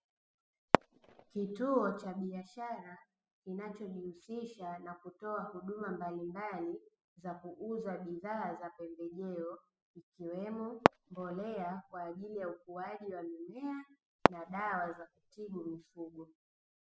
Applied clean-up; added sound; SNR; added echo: classical method spectral subtraction.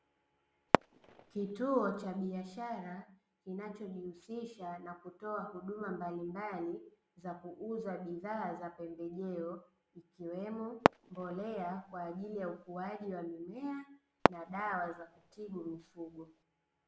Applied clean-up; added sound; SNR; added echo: none; Fireworks; -4 dB; none.